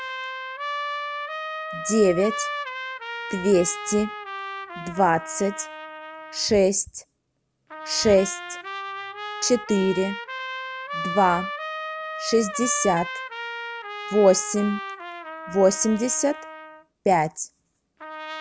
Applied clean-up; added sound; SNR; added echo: none; Trumpet; 9 dB; none.